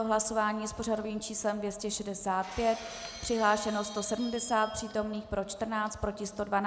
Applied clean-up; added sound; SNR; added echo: none; Shatter; 18 dB; none.